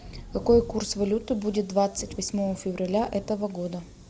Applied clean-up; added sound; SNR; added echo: none; Thunder; 15 dB; none.